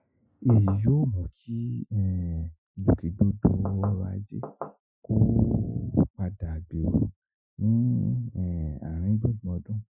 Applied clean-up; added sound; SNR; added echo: classical method Wiener filter.